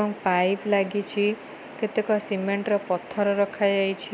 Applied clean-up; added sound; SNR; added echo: none; none; none; none.